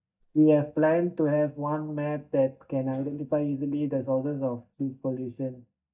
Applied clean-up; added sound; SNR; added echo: neural mask model DeepFilterNet 3.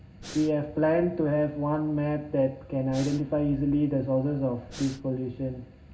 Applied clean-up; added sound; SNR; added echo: none; Breathing; 15 dB; reverberation time 0.4 s.